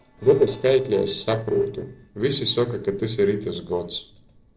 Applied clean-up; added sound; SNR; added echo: neural separator model SepFormer DNS4.